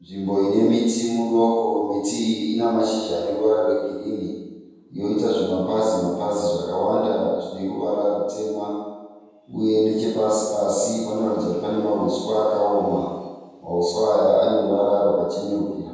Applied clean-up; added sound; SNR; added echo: none; none; none; reverberation time 1.2 s.